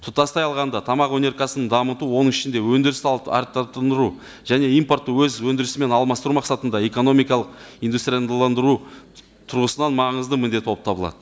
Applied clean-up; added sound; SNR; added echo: none; none; none; none.